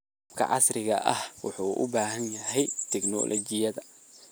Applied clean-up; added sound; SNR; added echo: none; none; none; none.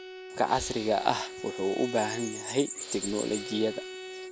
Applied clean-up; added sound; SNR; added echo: none; Bowed string instrument + Hiss / Breathing; 11 dB; none.